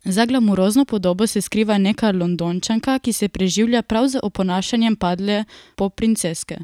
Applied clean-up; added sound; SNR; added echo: none; none; none; none.